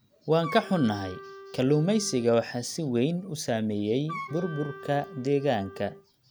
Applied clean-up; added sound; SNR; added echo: none; Wind instrument, woodwind instrument; 15 dB; none.